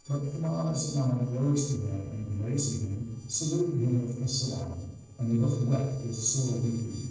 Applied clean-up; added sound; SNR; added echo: neural separator model SepFormer DNS4.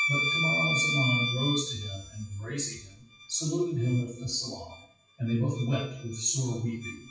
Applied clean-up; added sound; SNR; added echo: classical method WPE with log-MMSE.